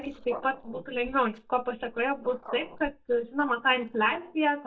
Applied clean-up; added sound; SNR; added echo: neural mask model DeepFilterNet 3.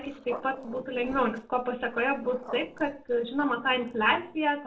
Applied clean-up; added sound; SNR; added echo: neural separator model SepFormer DNS4.